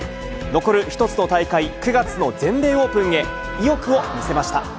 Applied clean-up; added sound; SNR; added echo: none; Wind instrument, woodwind instrument + Wind instrument, woodwind instrument; 14 dB; none.